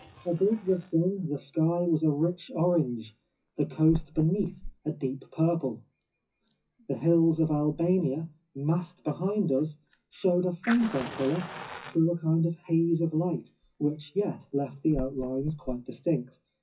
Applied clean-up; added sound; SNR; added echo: classical method WPE with log-MMSE.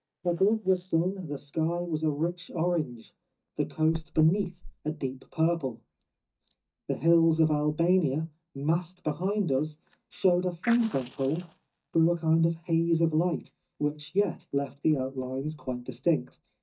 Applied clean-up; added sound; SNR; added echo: neural mask model DeepFilterNet 3.